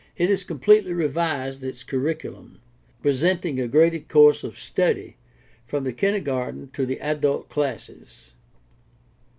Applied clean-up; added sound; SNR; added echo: none; none; none; none.